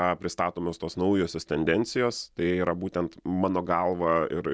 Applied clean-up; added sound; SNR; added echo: none; none; none; none.